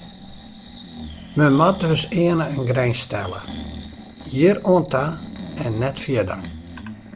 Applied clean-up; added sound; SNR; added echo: none; Breathing; 15 dB; none.